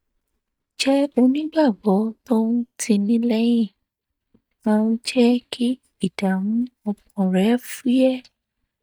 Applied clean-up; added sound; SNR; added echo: neural mask model DeepFilterNet 3.